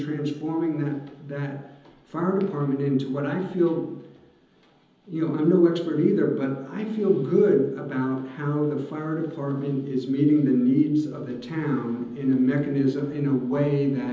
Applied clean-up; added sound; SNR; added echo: none; none; none; reverberation time 0.9 s.